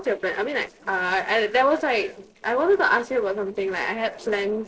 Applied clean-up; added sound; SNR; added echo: neural separator model SepFormer DNS4.